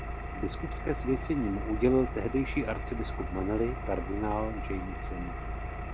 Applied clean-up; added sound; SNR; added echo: none; Engine; 3 dB; none.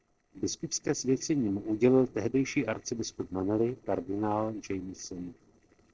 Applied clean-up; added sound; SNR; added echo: neural separator model SepFormer DNS4.